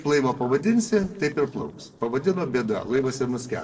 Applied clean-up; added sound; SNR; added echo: neural separator model SepFormer DNS4.